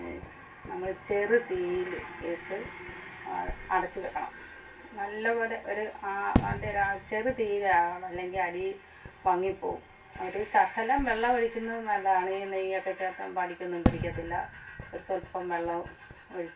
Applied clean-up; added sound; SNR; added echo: none; Fireworks; 9 dB; reverberation time 0.2 s.